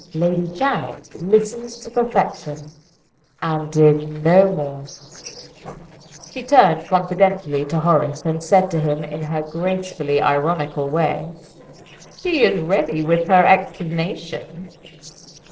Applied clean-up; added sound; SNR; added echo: neural separator model SepFormer DNS4.